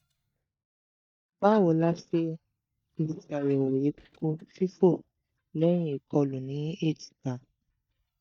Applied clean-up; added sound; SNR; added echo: neural mask model DeepFilterNet 3.